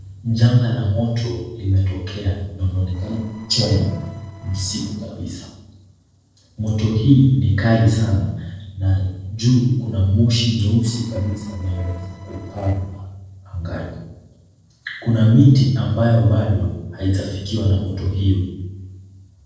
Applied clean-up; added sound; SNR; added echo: neural separator model SepFormer DNS4.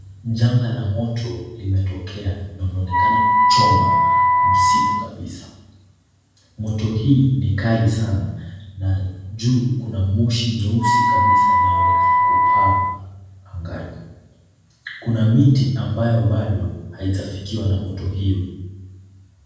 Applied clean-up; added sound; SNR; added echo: none; Wind instrument, woodwind instrument; -5 dB; reverberation time 1.2 s.